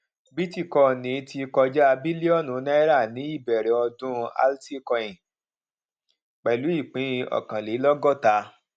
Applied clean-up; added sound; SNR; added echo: none; none; none; none.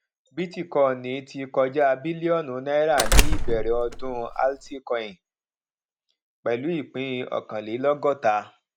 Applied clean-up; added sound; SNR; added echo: none; Door; -5 dB; none.